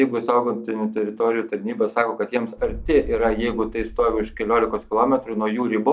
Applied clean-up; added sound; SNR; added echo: none; Boom; 14 dB; none.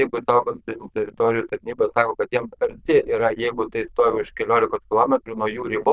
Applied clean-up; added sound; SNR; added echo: neural diffusion model UNIVERSE++.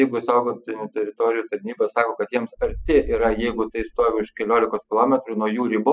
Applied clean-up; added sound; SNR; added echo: classical method spectral subtraction.